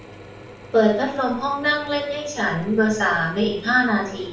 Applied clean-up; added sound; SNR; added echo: none; Drill / Mechanisms; 19 dB; reverberation time 0.5 s.